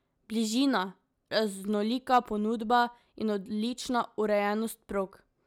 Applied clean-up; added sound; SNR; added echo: none; none; none; none.